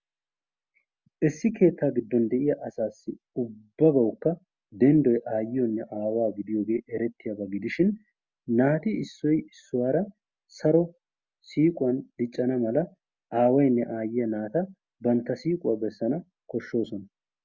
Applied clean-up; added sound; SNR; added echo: none; none; none; none.